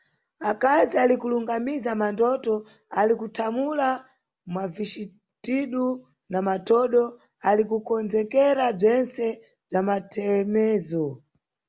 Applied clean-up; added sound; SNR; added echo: none; none; none; none.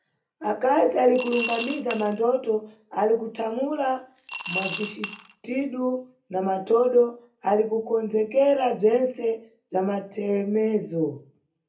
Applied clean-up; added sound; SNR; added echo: none; Coin (dropping) / Glass; 7 dB; reverberation time 0.3 s.